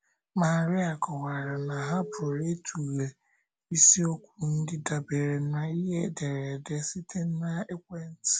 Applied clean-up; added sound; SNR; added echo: none; Telephone; 10 dB; none.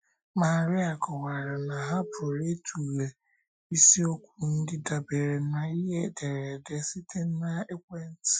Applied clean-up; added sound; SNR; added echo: classical method Wiener filter.